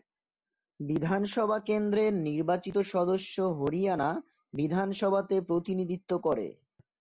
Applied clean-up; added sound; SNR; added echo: none; none; none; none.